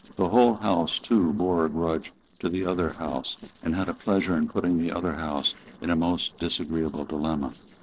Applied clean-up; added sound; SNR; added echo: neural separator model SepFormer DNS4.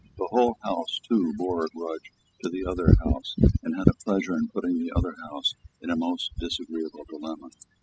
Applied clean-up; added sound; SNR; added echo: classical method spectral subtraction.